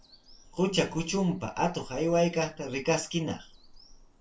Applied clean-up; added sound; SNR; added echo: none; Bird vocalization, bird call, bird song; 20 dB; reverberation time 0.2 s.